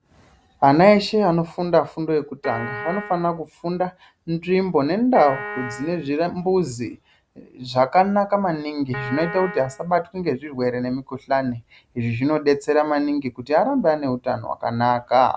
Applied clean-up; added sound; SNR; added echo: none; Piano; 11 dB; none.